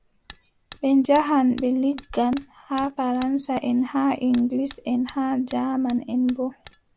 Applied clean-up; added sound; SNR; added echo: none; Hammer; 13 dB; none.